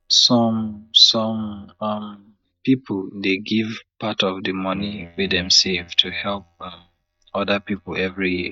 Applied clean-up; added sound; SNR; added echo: neural mask model DeepFilterNet 3.